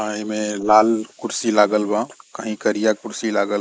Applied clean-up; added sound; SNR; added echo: neural mask model Resemble Enhance denoiser.